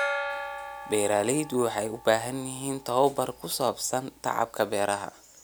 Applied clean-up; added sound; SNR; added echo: none; Gong; 11 dB; none.